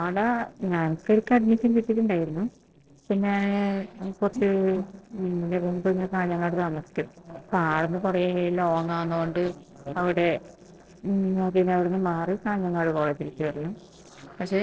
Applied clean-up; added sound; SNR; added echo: neural separator model SepFormer DNS4.